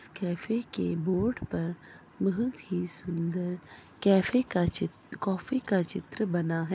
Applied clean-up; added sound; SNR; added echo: none; none; none; none.